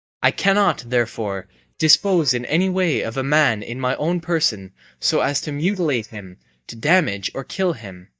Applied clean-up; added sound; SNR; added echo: neural mask model DeepFilterNet 3.